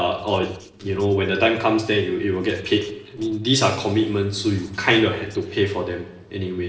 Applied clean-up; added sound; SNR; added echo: neural separator model SepFormer DNS4.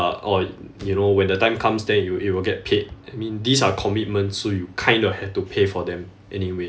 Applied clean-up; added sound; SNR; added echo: none; none; none; none.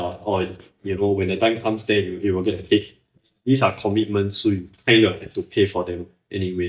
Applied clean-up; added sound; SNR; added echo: neural mask model DeepFilterNet 3.